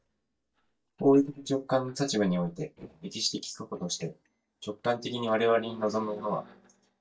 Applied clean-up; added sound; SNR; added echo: neural mask model DeepFilterNet 3.